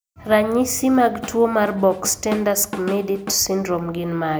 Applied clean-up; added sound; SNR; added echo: none; Drum / Drum kit; 14 dB; none.